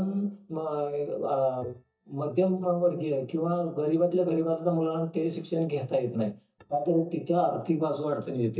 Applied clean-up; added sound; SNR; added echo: neural mask model DeepFilterNet 3.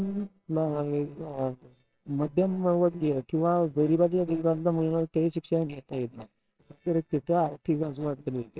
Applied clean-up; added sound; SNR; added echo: neural separator model SepFormer WHAMR!.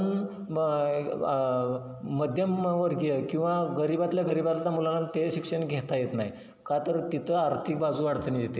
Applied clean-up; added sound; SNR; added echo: none; none; none; none.